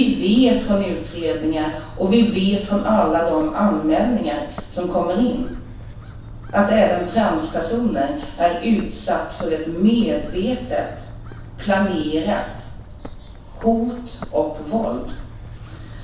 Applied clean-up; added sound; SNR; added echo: none; Bird; 14 dB; reverberation time 0.7 s.